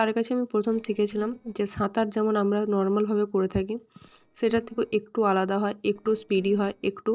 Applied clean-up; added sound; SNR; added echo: neural separator model SepFormer DNS4.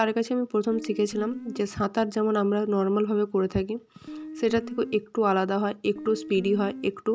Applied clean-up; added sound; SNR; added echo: none; Guitar; 13 dB; none.